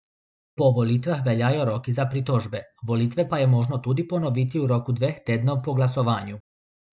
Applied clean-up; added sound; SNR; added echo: none; none; none; none.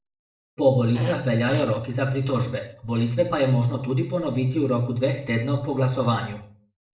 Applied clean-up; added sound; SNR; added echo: neural separator model SepFormer DNS4.